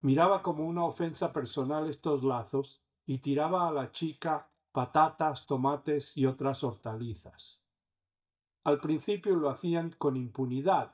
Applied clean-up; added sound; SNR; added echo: neural mask model DeepFilterNet 3.